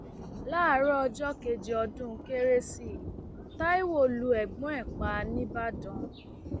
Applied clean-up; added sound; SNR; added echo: none; Thunder; 10 dB; none.